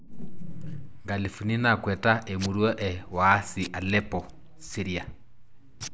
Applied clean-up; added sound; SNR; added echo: none; Packing tape, duct tape / Tearing; 18 dB; none.